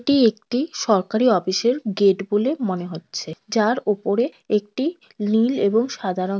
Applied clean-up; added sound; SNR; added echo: none; none; none; none.